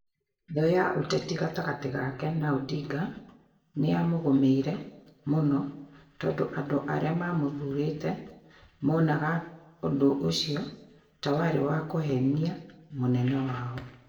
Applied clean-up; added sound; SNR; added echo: none; none; none; reverberation time 0.7 s.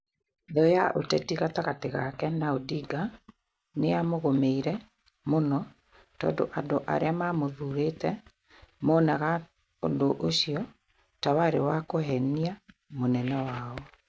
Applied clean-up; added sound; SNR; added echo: none; none; none; none.